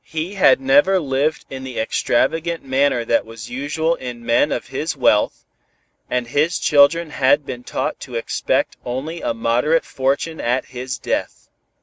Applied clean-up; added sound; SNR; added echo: none; none; none; none.